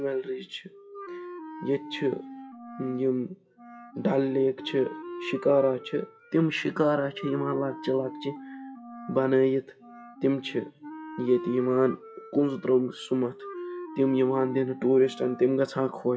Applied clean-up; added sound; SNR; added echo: classical method WPE with log-MMSE.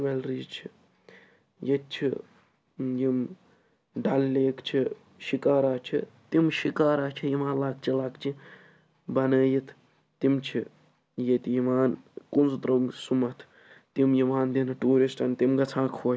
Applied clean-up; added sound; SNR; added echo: none; none; none; none.